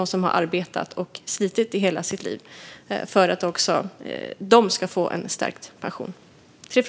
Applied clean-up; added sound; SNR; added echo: none; none; none; none.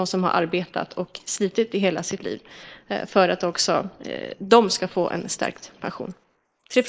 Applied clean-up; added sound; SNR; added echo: neural mask model Resemble Enhance denoiser.